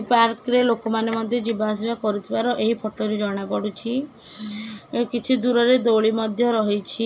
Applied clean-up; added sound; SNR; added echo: none; none; none; none.